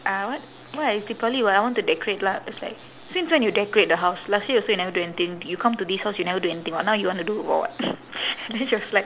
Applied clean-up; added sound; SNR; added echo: none; none; none; none.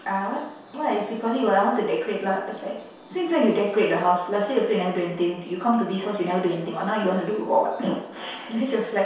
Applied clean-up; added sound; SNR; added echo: none; none; none; reverberation time 0.7 s.